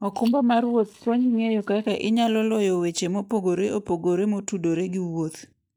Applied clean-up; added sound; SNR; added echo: neural mask model DeepFilterNet 3.